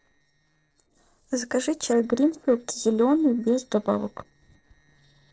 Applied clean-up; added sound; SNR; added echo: neural separator model SepFormer DNS4.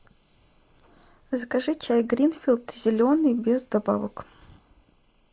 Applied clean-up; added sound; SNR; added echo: neural mask model Resemble Enhance denoiser.